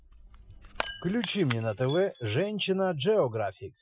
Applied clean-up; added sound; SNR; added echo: classical method Wiener filter.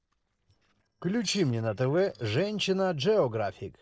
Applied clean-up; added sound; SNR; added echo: neural separator model SepFormer DNS4.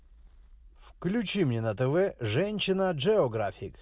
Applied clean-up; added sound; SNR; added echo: none; none; none; none.